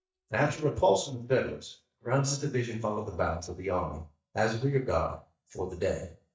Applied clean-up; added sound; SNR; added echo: neural mask model DeepFilterNet 3.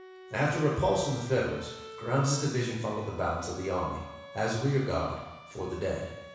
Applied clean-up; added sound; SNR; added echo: none; Bowed string instrument; 17 dB; reverberation time 1.1 s.